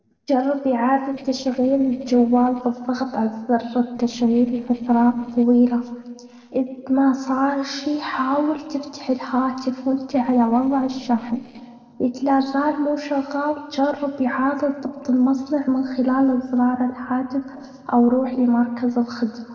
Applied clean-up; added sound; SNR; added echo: neural separator model SepFormer DNS4.